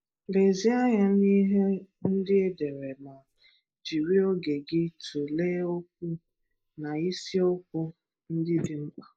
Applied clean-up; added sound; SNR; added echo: neural mask model Resemble Enhance denoiser.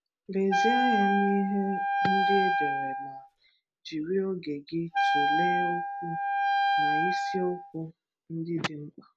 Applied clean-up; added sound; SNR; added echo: none; Wind instrument, woodwind instrument; -5 dB; none.